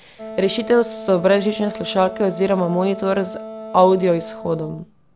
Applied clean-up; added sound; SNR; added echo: none; Wind instrument, woodwind instrument; 13 dB; none.